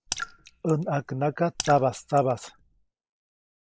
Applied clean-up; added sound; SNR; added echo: neural mask model Resemble Enhance denoiser.